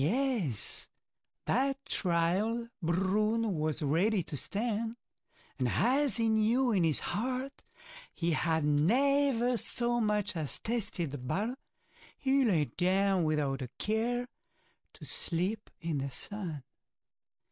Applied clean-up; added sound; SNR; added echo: none; none; none; none.